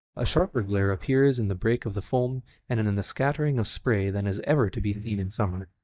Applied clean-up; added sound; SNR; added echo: neural mask model DeepFilterNet 3.